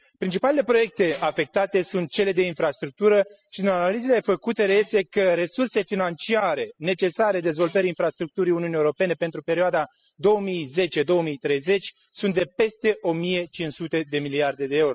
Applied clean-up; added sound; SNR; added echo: classical method spectral subtraction.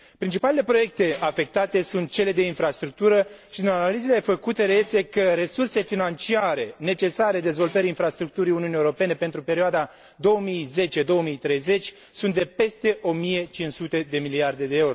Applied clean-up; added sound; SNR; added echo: none; Tambourine; 10 dB; none.